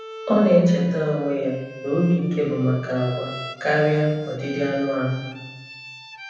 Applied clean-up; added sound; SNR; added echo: none; Bowed string instrument; 16 dB; reverberation time 1.1 s.